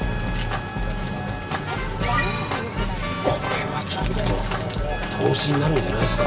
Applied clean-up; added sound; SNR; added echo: none; Trumpet; 17 dB; reverberation time 1.7 s.